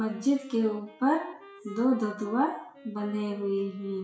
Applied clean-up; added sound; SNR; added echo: classical method WPE with log-MMSE.